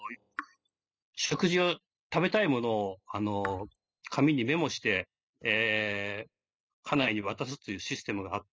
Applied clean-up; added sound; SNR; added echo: classical method spectral subtraction.